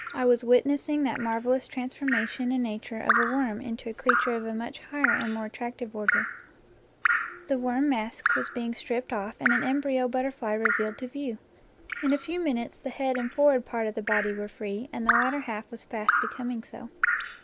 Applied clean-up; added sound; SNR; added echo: none; Drip; 3 dB; none.